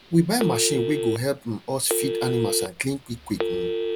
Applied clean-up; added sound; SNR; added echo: none; Telephone; 3 dB; none.